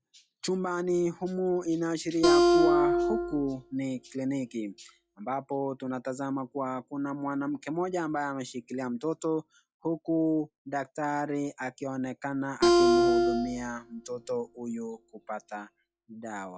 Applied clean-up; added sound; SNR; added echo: classical method log-MMSE.